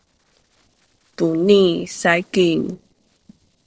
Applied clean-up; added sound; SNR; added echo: neural separator model SepFormer DNS4.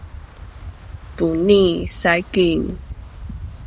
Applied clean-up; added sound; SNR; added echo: none; Wind; 13 dB; none.